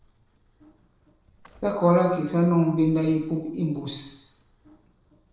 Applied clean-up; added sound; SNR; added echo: neural separator model SepFormer DNS4.